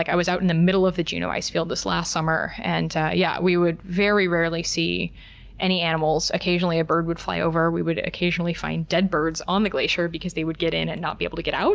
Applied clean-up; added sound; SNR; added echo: none; none; none; none.